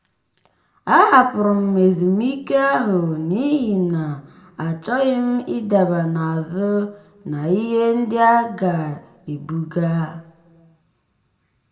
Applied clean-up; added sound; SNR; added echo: none; none; none; reverberation time 0.9 s.